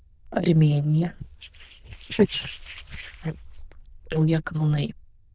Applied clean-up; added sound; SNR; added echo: neural diffusion model UNIVERSE++.